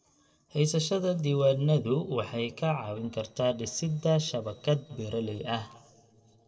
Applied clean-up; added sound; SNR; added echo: neural separator model SepFormer DNS4.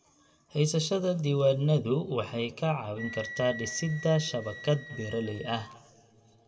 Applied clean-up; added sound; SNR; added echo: none; Wind instrument, woodwind instrument; 16 dB; reverberation time 1.3 s.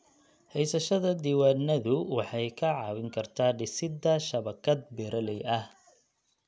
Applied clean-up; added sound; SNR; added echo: none; none; none; none.